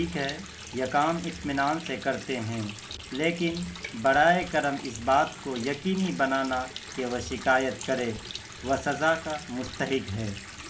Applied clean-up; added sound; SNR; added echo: none; Water tap, faucet; 14 dB; reverberation time 0.3 s.